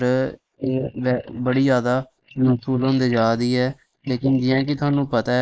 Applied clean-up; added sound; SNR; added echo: neural mask model Resemble Enhance denoiser.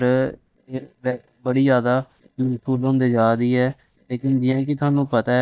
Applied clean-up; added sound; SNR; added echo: neural mask model DeepFilterNet 3.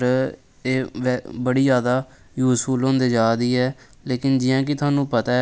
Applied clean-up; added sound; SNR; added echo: none; none; none; none.